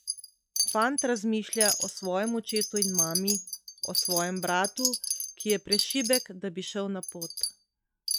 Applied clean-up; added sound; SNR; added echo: classical method log-MMSE.